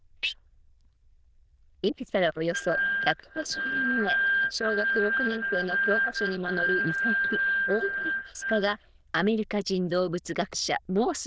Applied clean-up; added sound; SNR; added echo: neural diffusion model UNIVERSE++.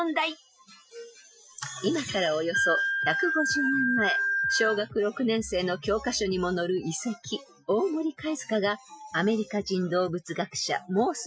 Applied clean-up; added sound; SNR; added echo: classical method Wiener filter.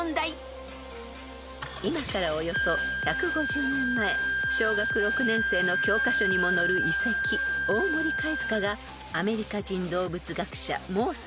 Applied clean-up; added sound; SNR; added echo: none; Wind instrument, woodwind instrument; 0 dB; none.